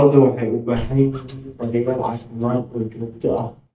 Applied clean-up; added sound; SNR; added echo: neural mask model DeepFilterNet 3.